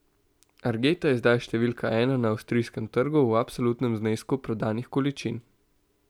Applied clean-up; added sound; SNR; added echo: none; none; none; none.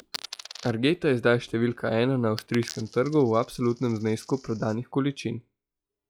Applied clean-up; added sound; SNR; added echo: classical method log-MMSE.